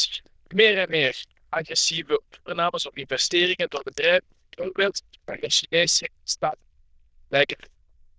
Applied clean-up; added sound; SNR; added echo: neural diffusion model UNIVERSE++.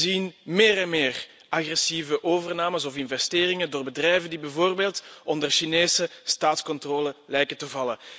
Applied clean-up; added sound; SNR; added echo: none; none; none; none.